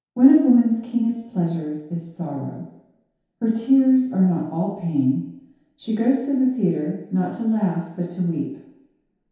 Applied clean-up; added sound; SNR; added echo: none; none; none; reverberation time 0.8 s.